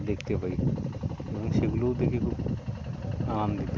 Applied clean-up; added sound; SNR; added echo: none; none; none; none.